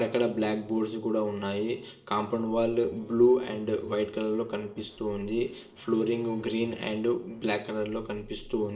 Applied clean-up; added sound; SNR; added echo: neural separator model SepFormer DNS4.